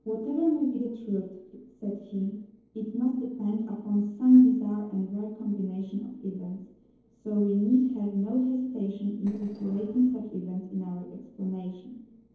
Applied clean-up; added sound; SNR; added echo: neural separator model SepFormer DNS4.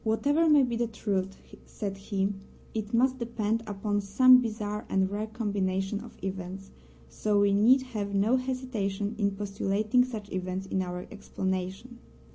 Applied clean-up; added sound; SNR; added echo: none; none; none; none.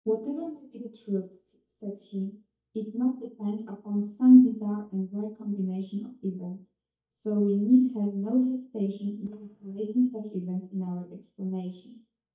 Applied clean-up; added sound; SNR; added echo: neural mask model DeepFilterNet 3.